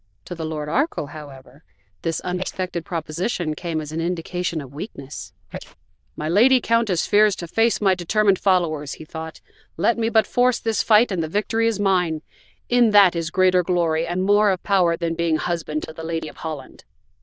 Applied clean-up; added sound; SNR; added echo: neural diffusion model UNIVERSE++.